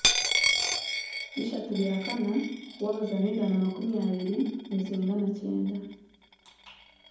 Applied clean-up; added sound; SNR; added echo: none; Coin (dropping); 3 dB; reverberation time 1.2 s.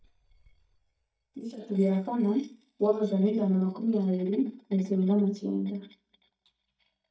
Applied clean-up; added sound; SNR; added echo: neural mask model DeepFilterNet 3.